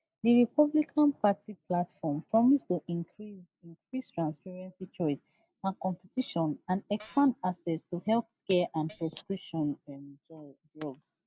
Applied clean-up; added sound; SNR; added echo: neural mask model Resemble Enhance denoiser.